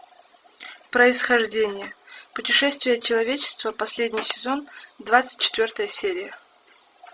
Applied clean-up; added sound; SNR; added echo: none; none; none; none.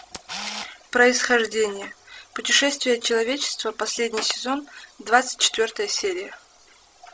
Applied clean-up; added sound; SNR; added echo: none; Camera; 20 dB; none.